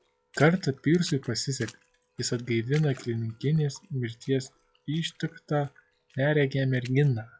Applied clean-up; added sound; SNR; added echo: classical method log-MMSE.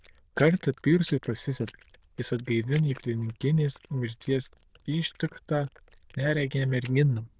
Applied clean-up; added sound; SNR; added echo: neural diffusion model UNIVERSE++.